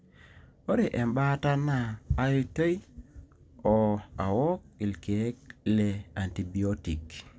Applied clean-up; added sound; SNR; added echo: none; none; none; none.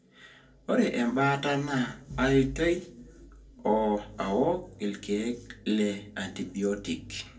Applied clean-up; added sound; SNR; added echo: none; none; none; reverberation time 0.2 s.